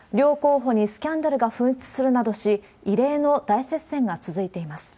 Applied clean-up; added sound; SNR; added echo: none; none; none; none.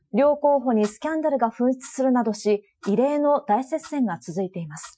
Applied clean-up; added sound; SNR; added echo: classical method Wiener filter.